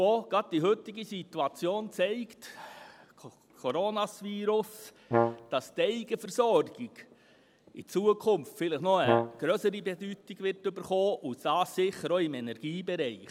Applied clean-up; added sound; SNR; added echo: none; Brass instrument; 1 dB; none.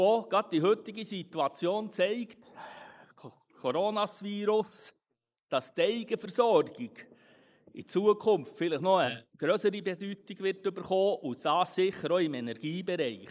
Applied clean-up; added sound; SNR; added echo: neural mask model Resemble Enhance denoiser.